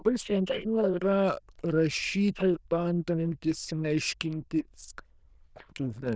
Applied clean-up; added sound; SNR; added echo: neural diffusion model UNIVERSE++.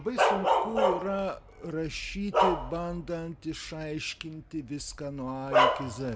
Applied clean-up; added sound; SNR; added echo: none; Bark; -4 dB; none.